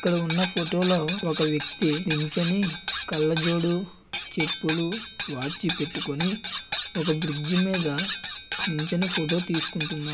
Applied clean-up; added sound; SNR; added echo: none; Cutlery, silverware; -1 dB; none.